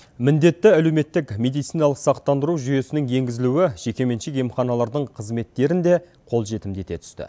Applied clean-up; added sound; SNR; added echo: none; none; none; none.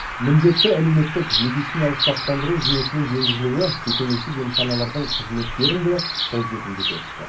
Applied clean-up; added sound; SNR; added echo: none; Bird vocalization, bird call, bird song; 4 dB; reverberation time 0.4 s.